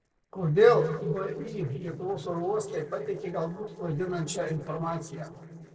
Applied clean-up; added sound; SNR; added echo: neural separator model SepFormer DNS4.